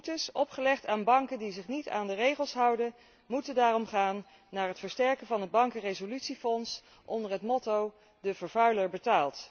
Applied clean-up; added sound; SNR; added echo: none; none; none; none.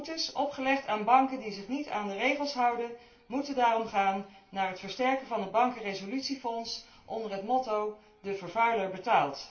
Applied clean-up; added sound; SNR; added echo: none; none; none; reverberation time 0.3 s.